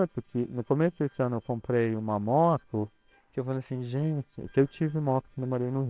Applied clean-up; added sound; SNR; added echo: neural separator model SepFormer WHAM!.